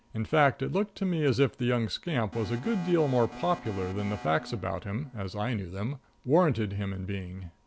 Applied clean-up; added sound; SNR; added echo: none; Alarm; 15 dB; none.